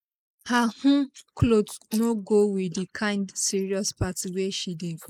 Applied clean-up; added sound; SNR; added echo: neural mask model Resemble Enhance denoiser.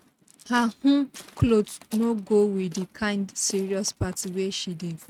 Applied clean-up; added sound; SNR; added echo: neural mask model RNNoise.